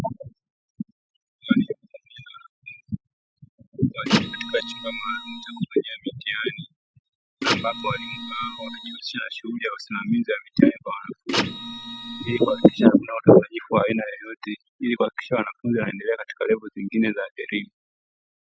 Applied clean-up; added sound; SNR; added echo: classical method Wiener filter.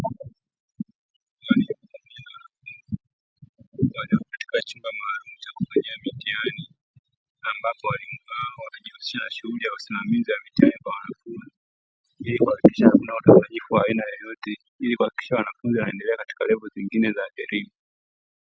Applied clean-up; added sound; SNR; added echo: none; none; none; none.